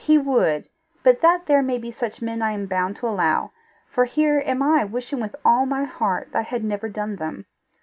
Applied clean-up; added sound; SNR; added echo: none; none; none; none.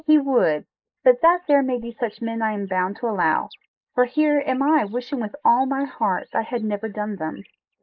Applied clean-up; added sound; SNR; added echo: neural mask model Resemble Enhance denoiser.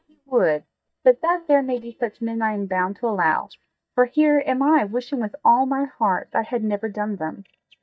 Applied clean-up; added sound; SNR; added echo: neural mask model DeepFilterNet 3.